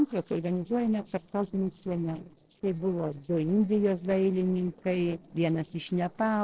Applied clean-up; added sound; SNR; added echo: neural separator model SepFormer DNS4.